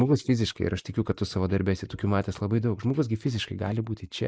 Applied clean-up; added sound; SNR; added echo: neural mask model Resemble Enhance denoiser.